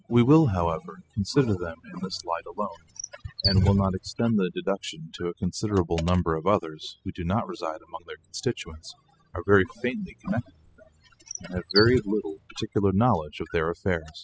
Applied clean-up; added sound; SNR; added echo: classical method spectral subtraction.